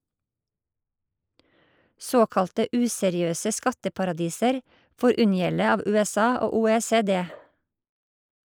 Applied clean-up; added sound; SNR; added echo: neural mask model Resemble Enhance denoiser.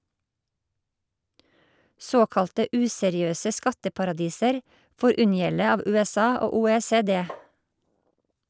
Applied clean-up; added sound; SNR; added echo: none; Tap; 18 dB; none.